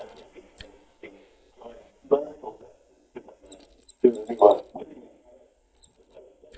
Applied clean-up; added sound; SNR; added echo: neural mask model DeepFilterNet 3.